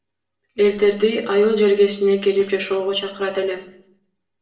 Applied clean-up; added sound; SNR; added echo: neural separator model SepFormer DNS4.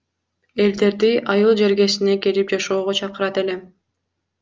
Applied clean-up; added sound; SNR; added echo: none; none; none; none.